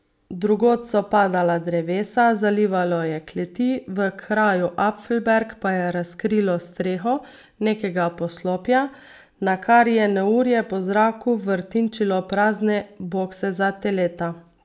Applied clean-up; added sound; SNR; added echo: none; none; none; none.